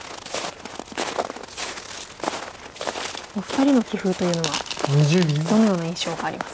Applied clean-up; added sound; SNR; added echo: none; Walk, footsteps; 8 dB; none.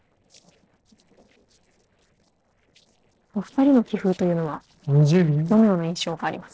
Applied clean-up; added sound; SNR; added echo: neural separator model SepFormer DNS4.